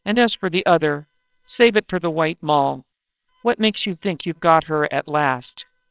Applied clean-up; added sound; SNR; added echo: neural separator model SepFormer WHAMR!.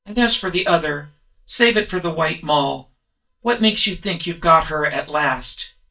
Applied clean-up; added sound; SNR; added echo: neural mask model DeepFilterNet 3.